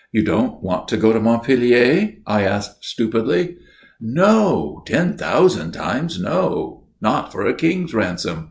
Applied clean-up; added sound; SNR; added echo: none; none; none; none.